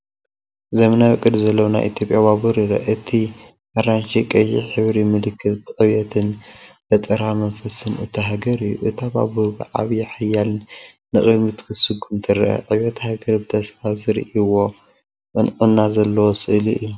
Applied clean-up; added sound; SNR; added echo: none; none; none; none.